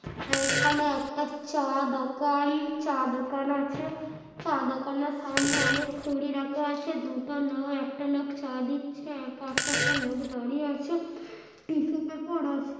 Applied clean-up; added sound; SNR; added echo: none; Fart; -1 dB; reverberation time 1.2 s.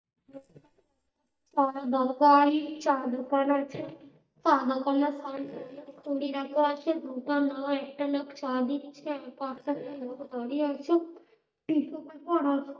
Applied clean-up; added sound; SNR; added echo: neural mask model DeepFilterNet 3.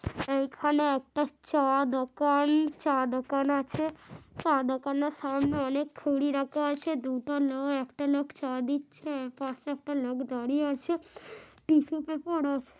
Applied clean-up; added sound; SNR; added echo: none; none; none; none.